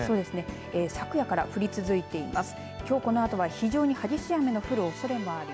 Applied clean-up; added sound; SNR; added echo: none; none; none; none.